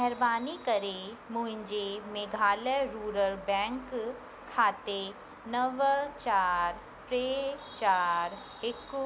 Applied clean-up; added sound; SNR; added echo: none; none; none; none.